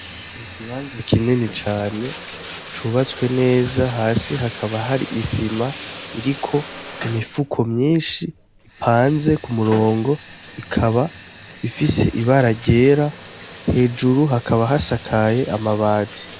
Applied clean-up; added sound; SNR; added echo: none; Bathtub (filling or washing); 14 dB; none.